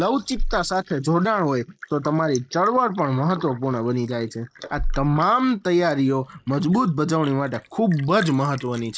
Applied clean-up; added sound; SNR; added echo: neural mask model Resemble Enhance denoiser.